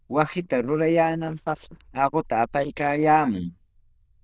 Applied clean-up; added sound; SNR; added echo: neural diffusion model UNIVERSE++.